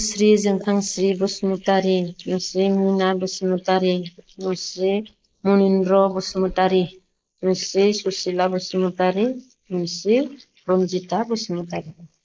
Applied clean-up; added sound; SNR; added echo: neural mask model Resemble Enhance denoiser.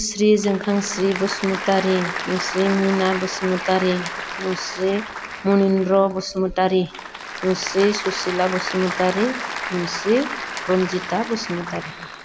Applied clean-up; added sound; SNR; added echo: none; Applause / Crowd; 9 dB; none.